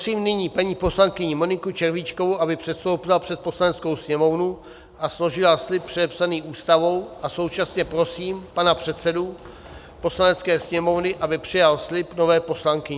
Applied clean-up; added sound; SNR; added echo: none; none; none; none.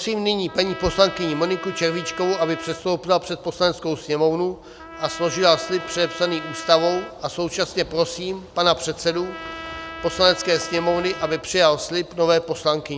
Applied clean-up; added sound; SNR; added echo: none; Trumpet; 15 dB; none.